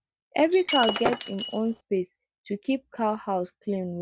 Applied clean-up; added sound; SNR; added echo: none; Shatter; 1 dB; none.